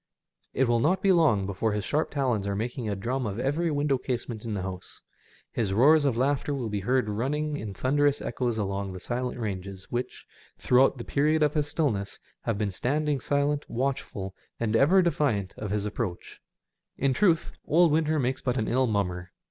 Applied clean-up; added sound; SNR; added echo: none; none; none; none.